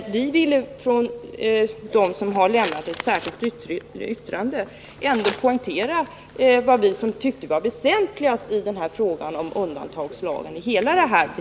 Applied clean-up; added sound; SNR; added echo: none; none; none; none.